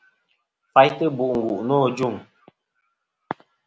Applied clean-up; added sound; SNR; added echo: none; none; none; none.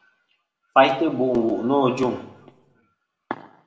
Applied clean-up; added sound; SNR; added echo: none; none; none; reverberation time 0.7 s.